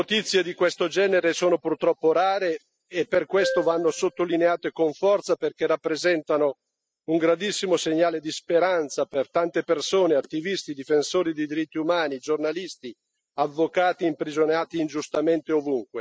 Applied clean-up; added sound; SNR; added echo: classical method spectral subtraction.